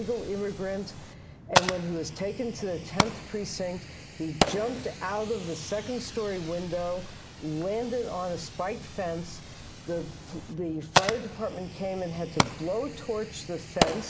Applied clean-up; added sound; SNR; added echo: none; Fire; 1 dB; none.